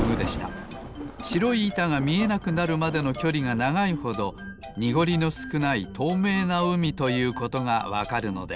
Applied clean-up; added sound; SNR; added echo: none; Thunder; 13 dB; none.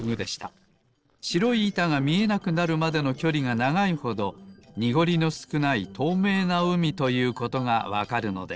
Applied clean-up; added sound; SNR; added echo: neural separator model SepFormer DNS4.